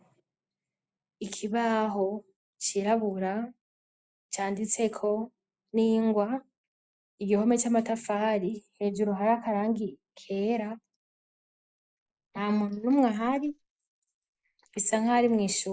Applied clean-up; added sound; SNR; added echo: neural mask model Resemble Enhance denoiser.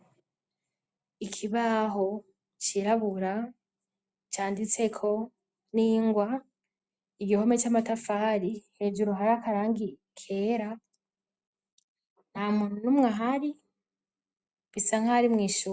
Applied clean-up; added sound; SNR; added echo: none; none; none; none.